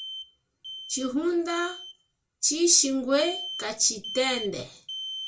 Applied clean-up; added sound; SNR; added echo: none; Alarm; 12 dB; reverberation time 0.2 s.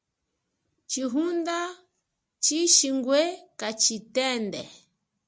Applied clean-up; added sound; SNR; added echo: none; none; none; none.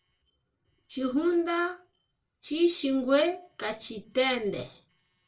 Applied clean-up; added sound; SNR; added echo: neural separator model SepFormer DNS4.